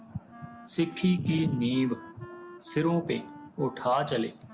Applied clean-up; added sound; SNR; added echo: none; Wind instrument, woodwind instrument; 18 dB; none.